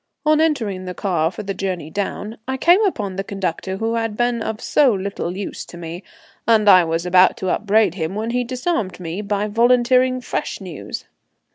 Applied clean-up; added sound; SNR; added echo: none; none; none; none.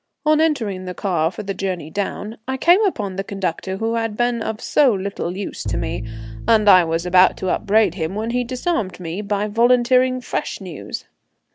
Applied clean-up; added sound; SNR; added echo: none; Bowed string instrument; 9 dB; none.